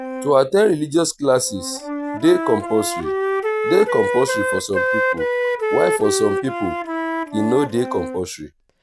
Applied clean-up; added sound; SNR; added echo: none; Wind instrument, woodwind instrument; 3 dB; none.